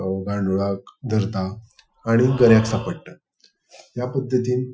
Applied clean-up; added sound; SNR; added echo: classical method Wiener filter.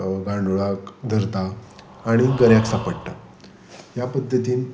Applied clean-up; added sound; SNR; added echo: none; Breathing; 15 dB; none.